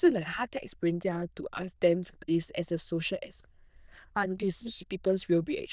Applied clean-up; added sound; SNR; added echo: neural diffusion model UNIVERSE++.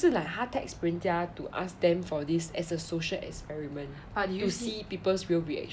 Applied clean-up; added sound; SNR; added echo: none; none; none; none.